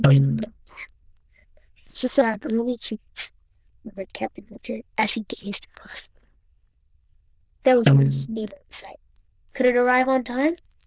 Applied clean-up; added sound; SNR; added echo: neural diffusion model UNIVERSE++.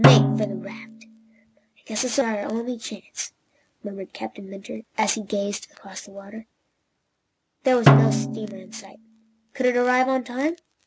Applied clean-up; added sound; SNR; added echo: none; Snare drum; -5 dB; none.